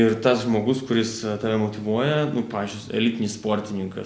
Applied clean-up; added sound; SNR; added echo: none; none; none; none.